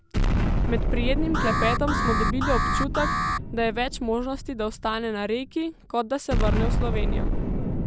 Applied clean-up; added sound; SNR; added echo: none; Explosion + Alarm; -4 dB; none.